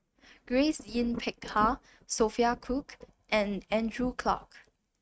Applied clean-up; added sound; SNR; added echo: neural mask model RNNoise.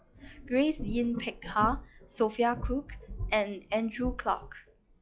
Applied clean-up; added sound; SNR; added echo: classical method log-MMSE.